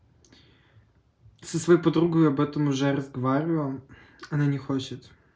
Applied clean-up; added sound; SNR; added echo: none; none; none; none.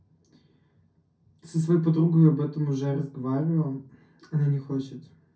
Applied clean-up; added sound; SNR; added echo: none; none; none; reverberation time 0.3 s.